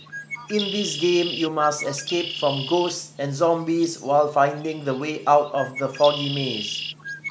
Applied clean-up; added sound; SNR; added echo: none; Bird; 10 dB; none.